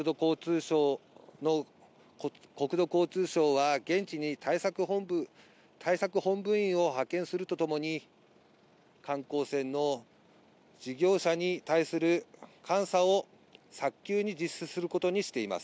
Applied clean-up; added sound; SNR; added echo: none; none; none; none.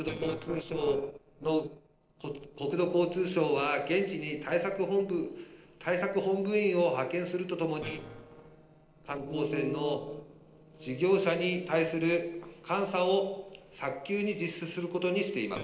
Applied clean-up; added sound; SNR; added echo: neural separator model SepFormer DNS4.